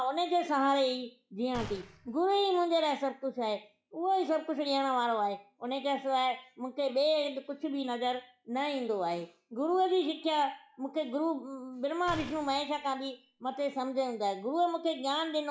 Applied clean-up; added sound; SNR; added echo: classical method log-MMSE.